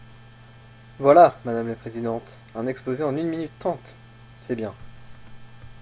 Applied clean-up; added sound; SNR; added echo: none; none; none; none.